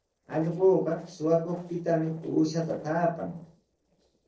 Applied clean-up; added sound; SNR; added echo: neural separator model SepFormer DNS4.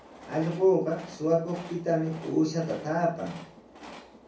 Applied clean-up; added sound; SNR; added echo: none; Train; 18 dB; reverberation time 0.6 s.